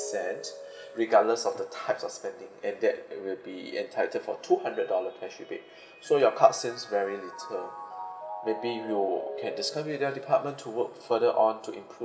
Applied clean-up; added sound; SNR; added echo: none; Mallet percussion; 15 dB; reverberation time 1.8 s.